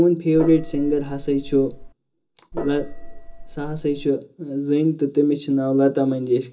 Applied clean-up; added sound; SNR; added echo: none; Gong; 10 dB; reverberation time 0.2 s.